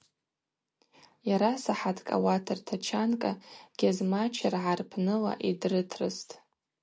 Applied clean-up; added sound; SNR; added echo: none; none; none; none.